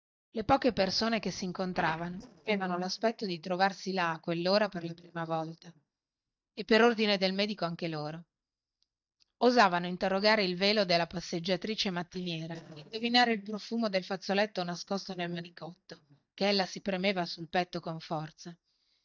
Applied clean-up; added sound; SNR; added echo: neural mask model DeepFilterNet 3.